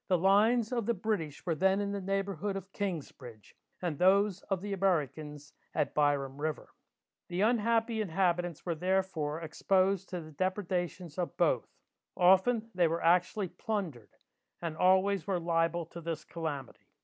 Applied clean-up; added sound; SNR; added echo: none; none; none; none.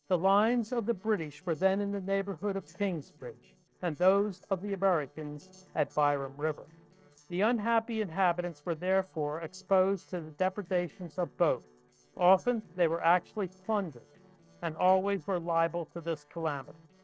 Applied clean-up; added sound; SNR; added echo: neural separator model SepFormer DNS4.